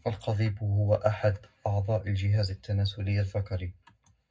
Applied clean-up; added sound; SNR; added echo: none; none; none; reverberation time 0.3 s.